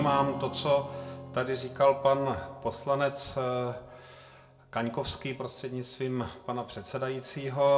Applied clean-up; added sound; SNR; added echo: none; Strum; 16 dB; reverberation time 0.2 s.